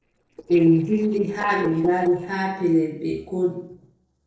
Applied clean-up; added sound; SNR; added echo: neural separator model SepFormer DNS4.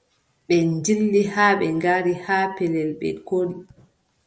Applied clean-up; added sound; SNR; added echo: none; none; none; none.